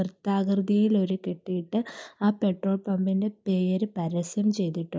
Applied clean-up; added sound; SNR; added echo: none; none; none; none.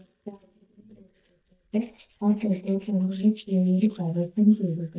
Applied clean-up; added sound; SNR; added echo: neural mask model DeepFilterNet 3.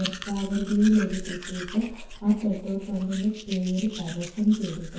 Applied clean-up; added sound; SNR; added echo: none; Domestic sounds, home sounds; 13 dB; reverberation time 0.6 s.